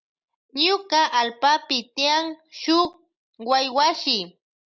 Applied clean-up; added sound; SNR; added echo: none; none; none; none.